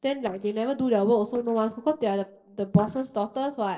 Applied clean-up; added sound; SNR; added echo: neural separator model SepFormer DNS4.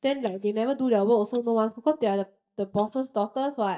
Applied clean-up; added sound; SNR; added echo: neural mask model DeepFilterNet 3.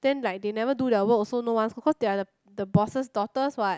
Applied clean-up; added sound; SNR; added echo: none; none; none; none.